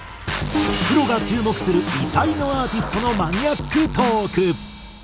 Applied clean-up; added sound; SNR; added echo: none; Traffic noise, roadway noise / Bicycle; 16 dB; none.